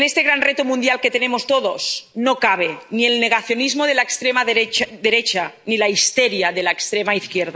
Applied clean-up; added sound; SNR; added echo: none; none; none; none.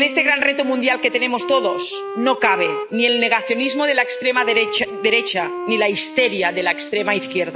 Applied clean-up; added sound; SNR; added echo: none; Wind instrument, woodwind instrument; 9 dB; none.